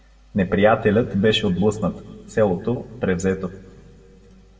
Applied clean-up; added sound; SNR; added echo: none; none; none; reverberation time 1.4 s.